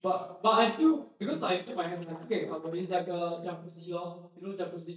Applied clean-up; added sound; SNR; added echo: neural mask model DeepFilterNet 3.